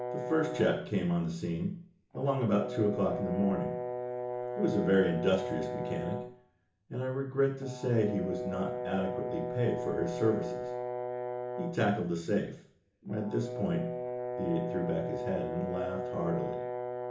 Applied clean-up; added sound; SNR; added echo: none; Brass instrument; 5 dB; reverberation time 0.8 s.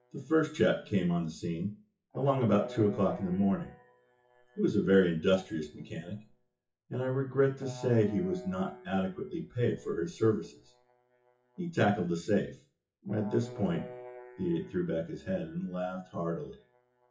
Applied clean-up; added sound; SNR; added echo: classical method WPE with log-MMSE.